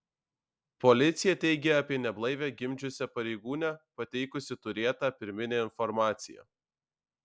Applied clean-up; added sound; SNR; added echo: none; none; none; none.